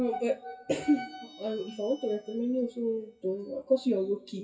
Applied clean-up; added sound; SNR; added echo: classical method WPE with log-MMSE.